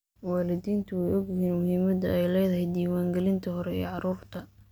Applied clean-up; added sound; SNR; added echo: none; none; none; none.